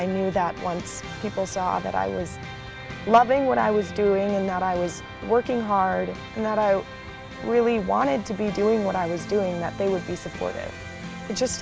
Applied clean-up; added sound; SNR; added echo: none; none; none; none.